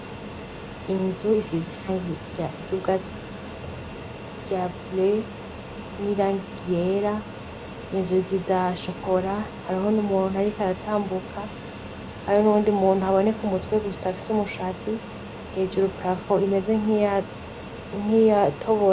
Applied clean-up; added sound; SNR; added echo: none; Fixed-wing aircraft, airplane; 12 dB; none.